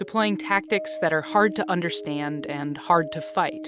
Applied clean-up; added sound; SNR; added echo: none; none; none; none.